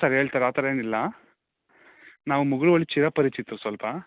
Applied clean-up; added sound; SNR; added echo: none; none; none; none.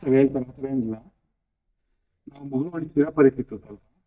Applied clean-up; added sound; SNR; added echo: neural mask model DeepFilterNet 3.